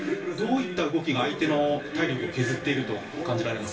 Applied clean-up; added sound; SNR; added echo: none; none; none; reverberation time 0.3 s.